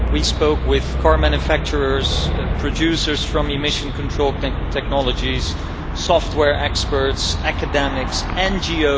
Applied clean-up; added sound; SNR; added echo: none; Traffic noise, roadway noise; 1 dB; none.